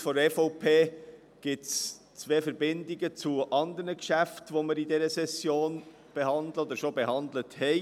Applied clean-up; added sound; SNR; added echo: none; none; none; none.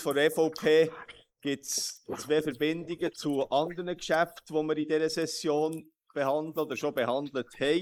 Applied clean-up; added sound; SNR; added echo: neural mask model Resemble Enhance denoiser.